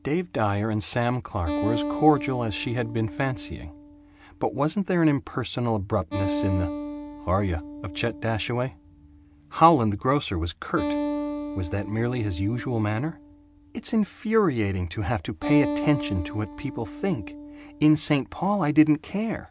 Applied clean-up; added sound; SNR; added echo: none; Acoustic guitar; 9 dB; none.